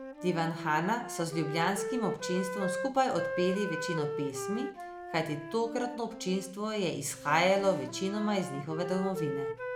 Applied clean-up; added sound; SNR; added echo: none; Wind instrument, woodwind instrument; 6 dB; none.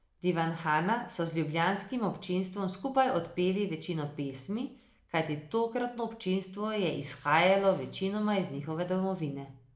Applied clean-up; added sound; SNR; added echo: none; none; none; none.